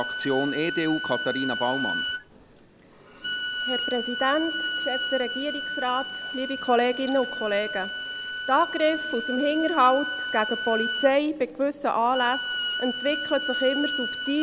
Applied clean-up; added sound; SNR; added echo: none; Bowed string instrument; 5 dB; none.